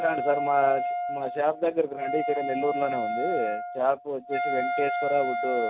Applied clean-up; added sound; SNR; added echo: none; Wind instrument, woodwind instrument; 2 dB; none.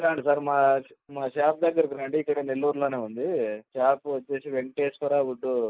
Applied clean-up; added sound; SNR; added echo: neural mask model Resemble Enhance denoiser.